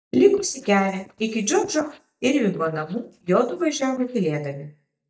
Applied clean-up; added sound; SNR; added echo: neural mask model DeepFilterNet 3.